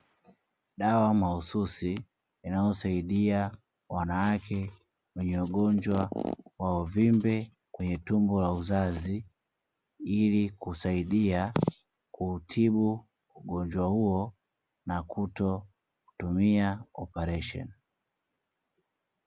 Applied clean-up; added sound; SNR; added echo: none; none; none; none.